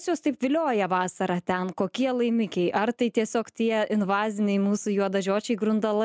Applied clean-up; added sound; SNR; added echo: none; none; none; none.